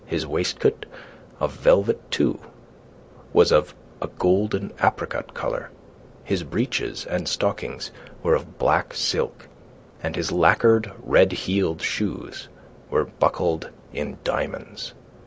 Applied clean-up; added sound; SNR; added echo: none; none; none; none.